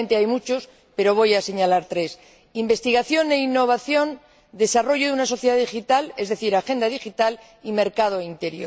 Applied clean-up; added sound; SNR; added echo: none; none; none; none.